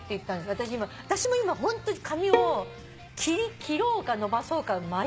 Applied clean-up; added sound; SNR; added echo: none; Bowed string instrument; 2 dB; none.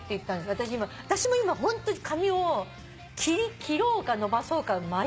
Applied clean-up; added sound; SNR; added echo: none; none; none; none.